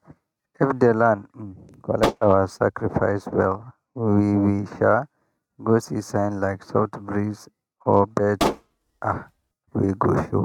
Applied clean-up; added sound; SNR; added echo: neural mask model RNNoise.